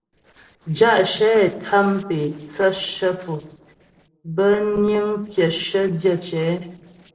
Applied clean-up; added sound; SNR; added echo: neural separator model SepFormer DNS4.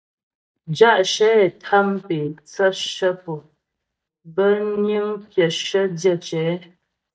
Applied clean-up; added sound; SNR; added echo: neural mask model DeepFilterNet 3.